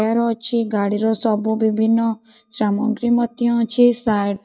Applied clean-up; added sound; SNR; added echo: neural mask model DeepFilterNet 3.